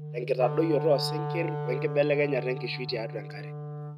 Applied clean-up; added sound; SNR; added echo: neural mask model RNNoise.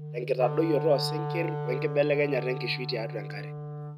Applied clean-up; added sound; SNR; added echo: none; Wind instrument, woodwind instrument; 4 dB; none.